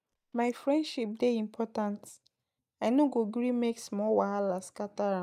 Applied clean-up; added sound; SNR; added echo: neural mask model DeepFilterNet 3.